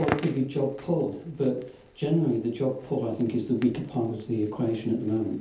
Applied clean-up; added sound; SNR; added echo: none; Crackle; 14 dB; reverberation time 0.5 s.